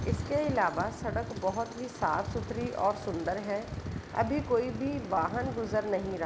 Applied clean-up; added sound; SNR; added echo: none; Tools + Bowed string instrument; 15 dB; none.